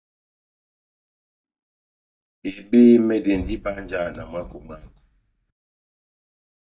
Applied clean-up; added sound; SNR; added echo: neural mask model DeepFilterNet 3.